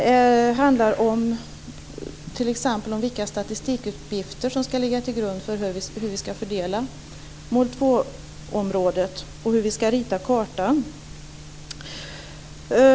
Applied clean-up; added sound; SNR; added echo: none; none; none; none.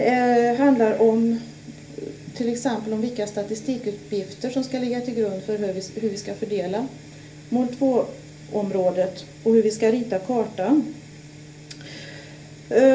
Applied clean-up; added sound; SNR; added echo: none; none; none; reverberation time 0.3 s.